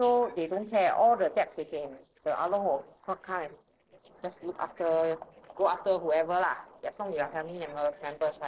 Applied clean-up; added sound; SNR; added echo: neural separator model SepFormer DNS4.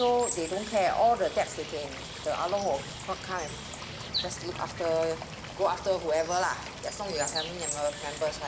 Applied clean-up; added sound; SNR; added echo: none; Water / Bird; 8 dB; none.